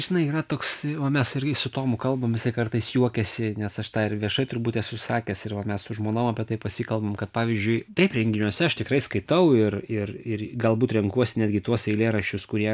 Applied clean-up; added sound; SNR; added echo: none; none; none; none.